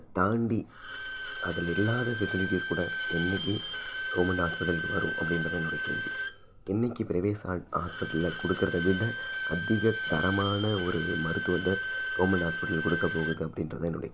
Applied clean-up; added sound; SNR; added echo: none; Bowed string instrument; 3 dB; none.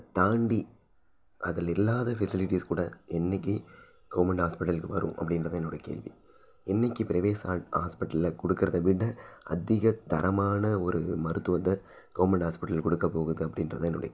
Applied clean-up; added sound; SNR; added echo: none; none; none; none.